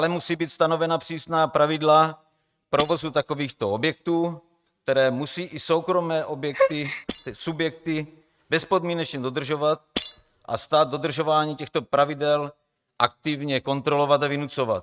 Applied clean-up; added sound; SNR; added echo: neural mask model RNNoise.